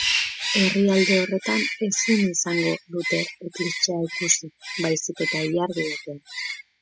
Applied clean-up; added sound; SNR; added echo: classical method spectral subtraction.